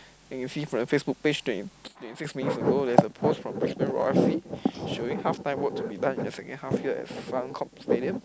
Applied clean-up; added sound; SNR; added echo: none; none; none; none.